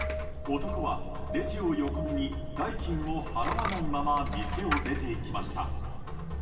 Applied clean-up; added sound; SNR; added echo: none; Coin (dropping); 4 dB; reverberation time 2.9 s.